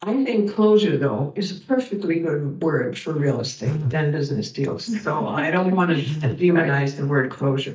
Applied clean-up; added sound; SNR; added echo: neural mask model DeepFilterNet 3.